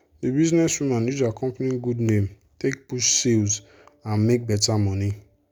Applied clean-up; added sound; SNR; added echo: none; none; none; none.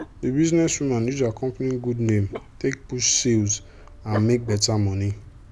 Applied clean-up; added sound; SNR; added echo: none; Dog; 17 dB; none.